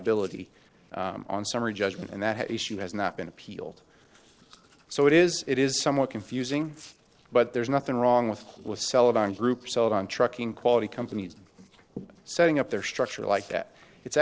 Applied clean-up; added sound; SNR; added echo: neural separator model SepFormer DNS4.